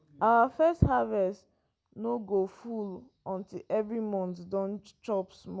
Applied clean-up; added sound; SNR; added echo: none; none; none; none.